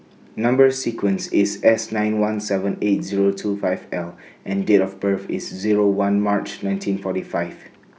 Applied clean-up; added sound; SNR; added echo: none; none; none; none.